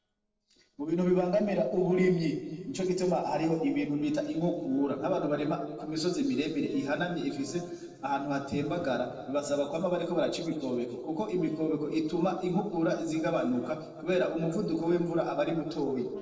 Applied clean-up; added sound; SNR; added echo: neural separator model SepFormer DNS4.